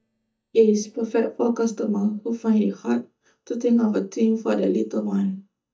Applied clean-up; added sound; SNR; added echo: neural mask model DeepFilterNet 3.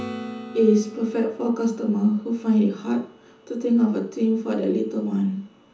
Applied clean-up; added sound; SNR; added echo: none; Acoustic guitar / Strum; 18 dB; reverberation time 0.7 s.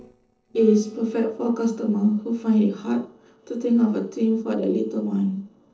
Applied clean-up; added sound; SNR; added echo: neural separator model SepFormer DNS4.